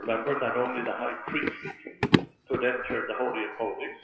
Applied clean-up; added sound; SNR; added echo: classical method WPE with log-MMSE.